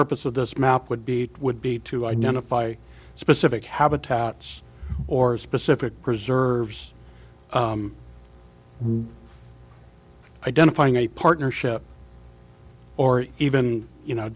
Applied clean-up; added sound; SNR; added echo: none; Brass instrument; 4 dB; none.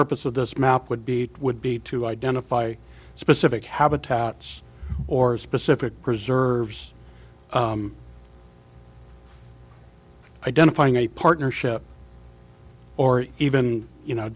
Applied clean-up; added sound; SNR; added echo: none; none; none; none.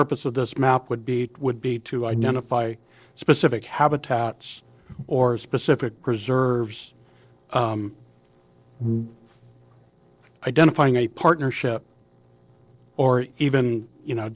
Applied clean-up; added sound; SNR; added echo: neural separator model SepFormer DNS4.